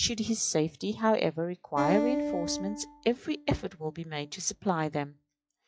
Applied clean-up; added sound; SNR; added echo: classical method log-MMSE.